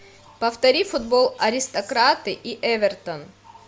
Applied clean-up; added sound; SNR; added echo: none; none; none; none.